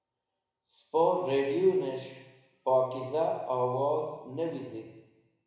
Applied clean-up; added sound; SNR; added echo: none; none; none; reverberation time 1.0 s.